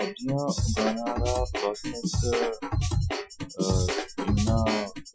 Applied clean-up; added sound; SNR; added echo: classical method Wiener filter.